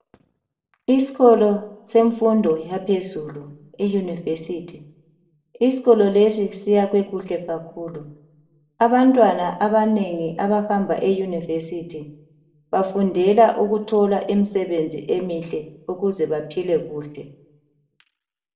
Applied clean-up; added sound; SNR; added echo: none; none; none; reverberation time 0.6 s.